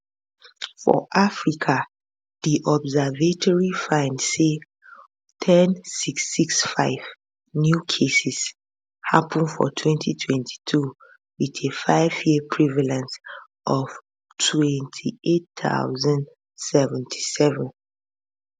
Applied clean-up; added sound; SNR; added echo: none; none; none; none.